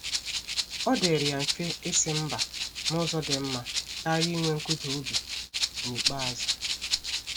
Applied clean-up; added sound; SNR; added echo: none; Rattle (instrument); 0 dB; none.